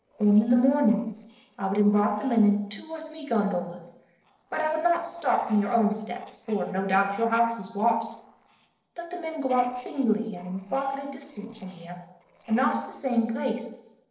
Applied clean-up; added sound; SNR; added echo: neural separator model SepFormer DNS4.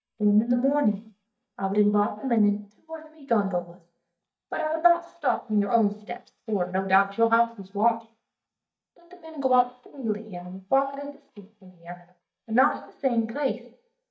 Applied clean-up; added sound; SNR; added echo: neural mask model DeepFilterNet 3.